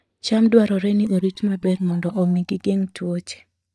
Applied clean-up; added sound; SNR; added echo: neural mask model DeepFilterNet 3.